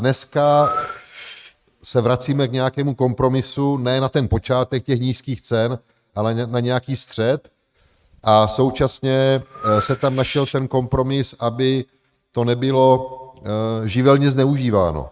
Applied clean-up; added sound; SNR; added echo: neural mask model RNNoise.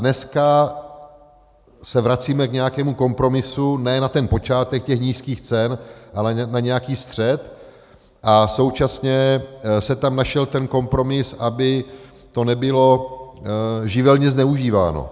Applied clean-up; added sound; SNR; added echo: none; none; none; none.